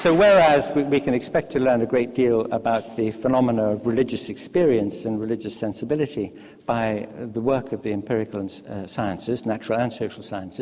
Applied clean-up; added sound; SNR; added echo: none; none; none; none.